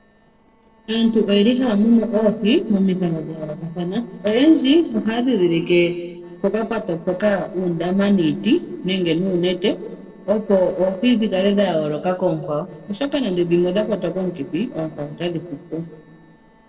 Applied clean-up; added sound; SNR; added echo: neural separator model SepFormer DNS4.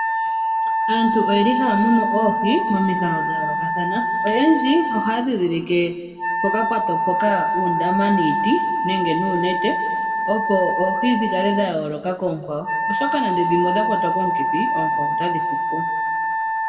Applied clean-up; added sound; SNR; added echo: none; Wind instrument, woodwind instrument; 0 dB; reverberation time 1.5 s.